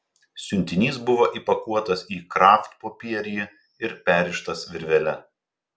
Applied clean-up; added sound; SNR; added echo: none; none; none; none.